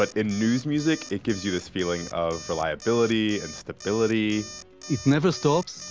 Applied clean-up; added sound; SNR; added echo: none; Alarm; 16 dB; none.